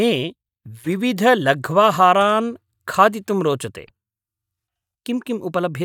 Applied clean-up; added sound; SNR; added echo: neural mask model DeepFilterNet 3.